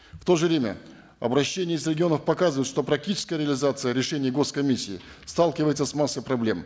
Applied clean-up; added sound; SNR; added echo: none; none; none; none.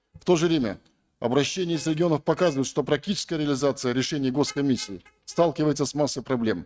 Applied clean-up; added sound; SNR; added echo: neural mask model RNNoise.